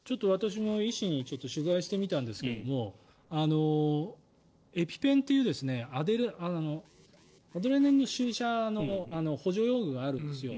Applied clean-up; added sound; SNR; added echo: neural separator model SepFormer DNS4.